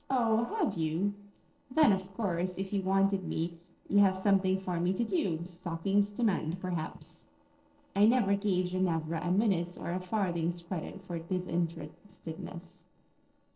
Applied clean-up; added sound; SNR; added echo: neural separator model SepFormer DNS4.